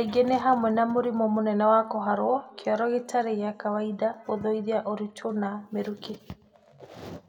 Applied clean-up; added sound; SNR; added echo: none; none; none; reverberation time 0.9 s.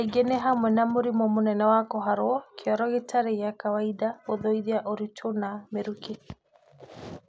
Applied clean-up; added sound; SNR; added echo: none; none; none; none.